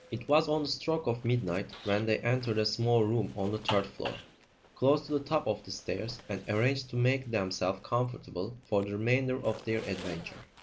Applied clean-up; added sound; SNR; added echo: none; Zipper (clothing); 18 dB; none.